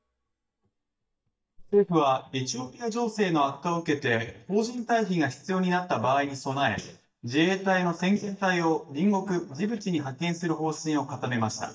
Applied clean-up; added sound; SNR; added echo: neural mask model DeepFilterNet 3.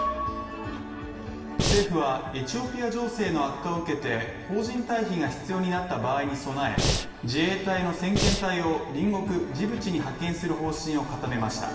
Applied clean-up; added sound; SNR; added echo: none; Breathing; -3 dB; reverberation time 1.4 s.